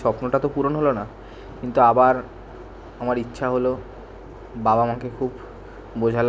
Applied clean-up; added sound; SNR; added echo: none; none; none; none.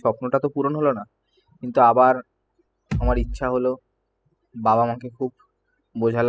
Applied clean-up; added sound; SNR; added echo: classical method spectral subtraction.